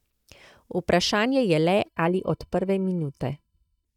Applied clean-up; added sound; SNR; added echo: neural mask model DeepFilterNet 3.